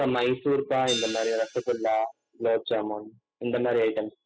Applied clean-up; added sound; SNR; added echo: classical method spectral subtraction.